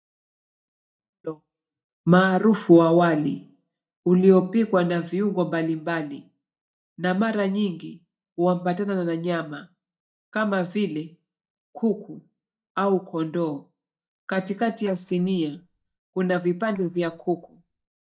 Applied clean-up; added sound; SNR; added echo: neural mask model DeepFilterNet 3.